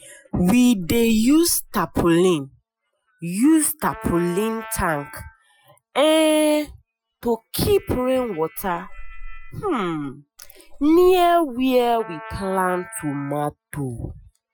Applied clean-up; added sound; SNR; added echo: classical method Wiener filter.